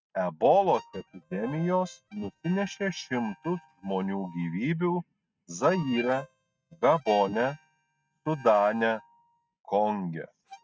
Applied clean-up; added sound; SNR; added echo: neural mask model RNNoise.